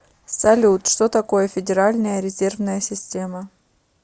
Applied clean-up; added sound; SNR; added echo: none; none; none; none.